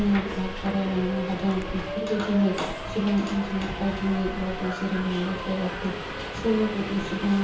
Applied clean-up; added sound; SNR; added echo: none; Subway, metro, underground; 7 dB; reverberation time 0.7 s.